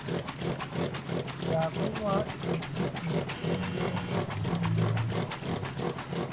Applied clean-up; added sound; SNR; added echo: none; Engine; -2 dB; reverberation time 0.2 s.